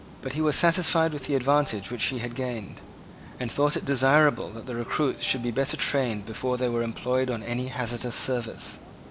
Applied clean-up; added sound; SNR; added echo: none; Water + Ringtone; 18 dB; none.